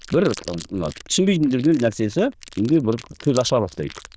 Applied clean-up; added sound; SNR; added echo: neural diffusion model UNIVERSE++.